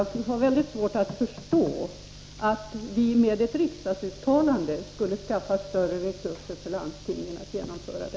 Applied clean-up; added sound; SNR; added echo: none; none; none; none.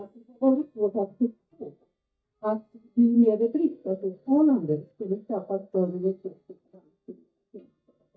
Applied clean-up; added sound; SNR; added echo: neural mask model DeepFilterNet 3.